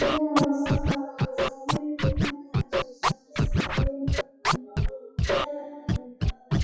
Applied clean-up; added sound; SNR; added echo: classical method WPE with log-MMSE.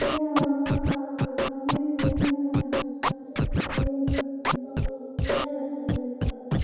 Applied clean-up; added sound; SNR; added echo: none; Scratching (performance technique); -2 dB; reverberation time 2.2 s.